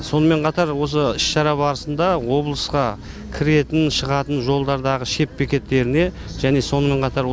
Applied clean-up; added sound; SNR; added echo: none; none; none; none.